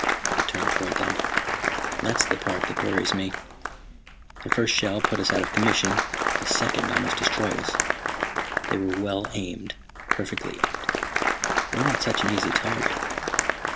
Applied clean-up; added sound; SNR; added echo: none; Applause; -3 dB; none.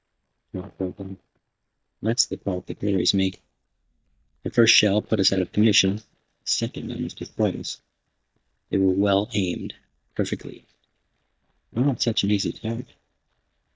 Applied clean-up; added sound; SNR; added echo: neural mask model DeepFilterNet 3.